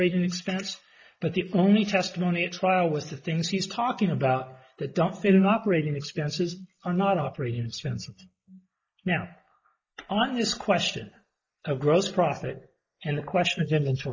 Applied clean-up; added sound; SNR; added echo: neural mask model Resemble Enhance denoiser.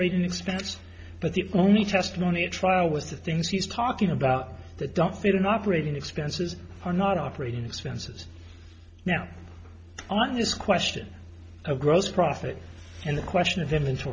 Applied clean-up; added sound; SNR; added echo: none; none; none; none.